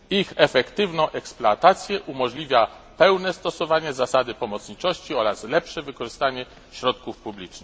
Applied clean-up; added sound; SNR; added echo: none; none; none; none.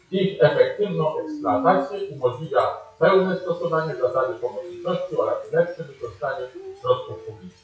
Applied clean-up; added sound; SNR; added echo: classical method WPE with log-MMSE.